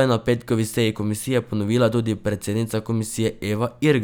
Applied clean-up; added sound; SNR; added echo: none; none; none; none.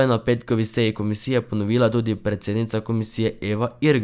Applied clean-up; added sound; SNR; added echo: neural mask model Resemble Enhance denoiser.